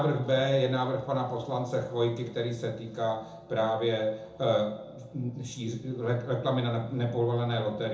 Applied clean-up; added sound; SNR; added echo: none; none; none; reverberation time 0.6 s.